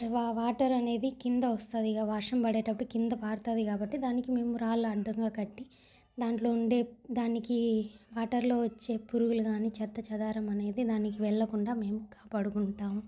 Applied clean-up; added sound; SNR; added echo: none; none; none; none.